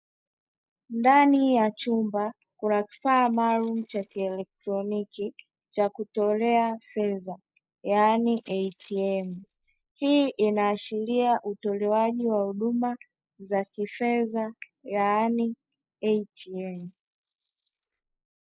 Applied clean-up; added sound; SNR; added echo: neural mask model Resemble Enhance denoiser.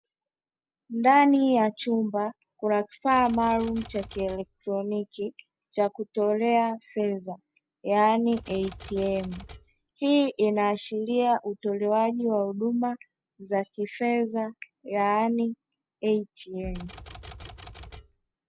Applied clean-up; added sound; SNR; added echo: none; Bass drum + Typewriter; 17 dB; none.